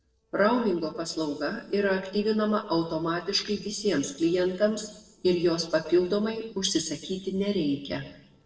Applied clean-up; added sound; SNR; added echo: neural separator model SepFormer DNS4.